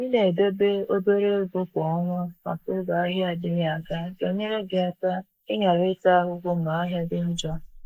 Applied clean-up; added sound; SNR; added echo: neural mask model Resemble Enhance denoiser.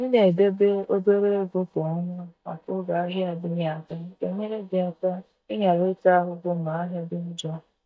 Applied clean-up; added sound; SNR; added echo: neural mask model DeepFilterNet 3.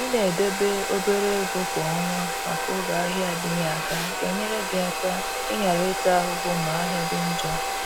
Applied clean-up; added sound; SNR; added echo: none; Domestic sounds, home sounds; 2 dB; none.